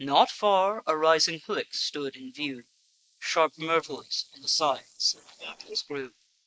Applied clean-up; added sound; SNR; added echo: neural mask model Resemble Enhance denoiser.